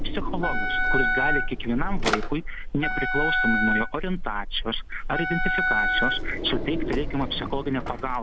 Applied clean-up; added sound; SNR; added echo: none; Wind instrument, woodwind instrument + Drawer open or close; -4 dB; none.